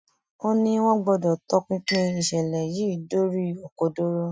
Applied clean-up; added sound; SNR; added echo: classical method Wiener filter.